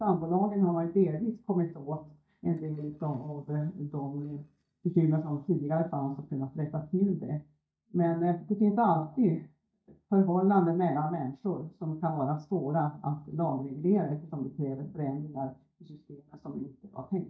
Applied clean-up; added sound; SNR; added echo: neural mask model DeepFilterNet 3.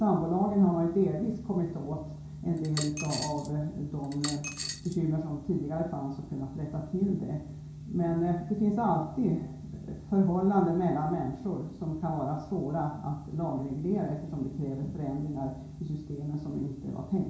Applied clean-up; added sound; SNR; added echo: none; Coin (dropping); 9 dB; reverberation time 0.6 s.